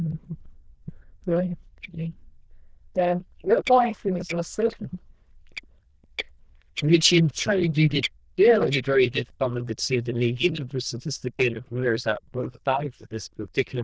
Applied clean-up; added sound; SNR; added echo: neural diffusion model UNIVERSE++.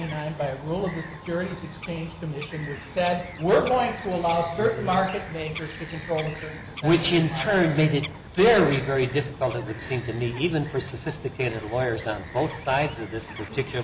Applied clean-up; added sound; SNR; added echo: none; Bird vocalization, bird call, bird song; 14 dB; none.